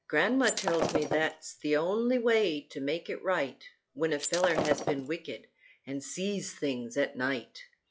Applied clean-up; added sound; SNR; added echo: classical method log-MMSE.